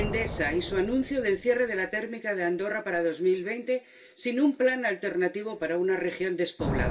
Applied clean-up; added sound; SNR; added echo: none; Thunder; 11 dB; reverberation time 0.2 s.